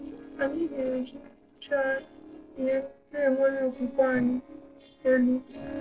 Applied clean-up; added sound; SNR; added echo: neural separator model SepFormer DNS4.